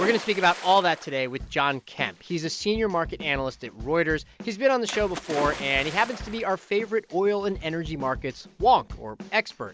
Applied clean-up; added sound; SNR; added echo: none; Splash, splatter; 16 dB; none.